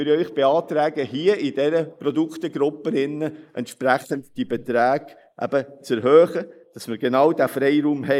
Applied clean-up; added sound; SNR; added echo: neural mask model Resemble Enhance denoiser.